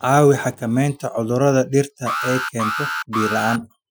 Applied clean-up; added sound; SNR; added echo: classical method Wiener filter.